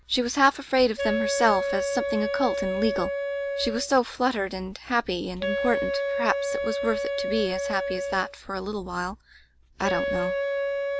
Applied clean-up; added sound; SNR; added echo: none; Wind instrument, woodwind instrument; 2 dB; none.